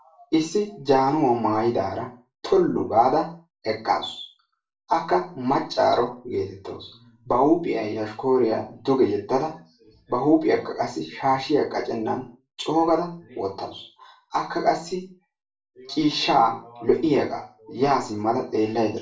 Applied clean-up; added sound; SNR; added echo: none; none; none; reverberation time 0.3 s.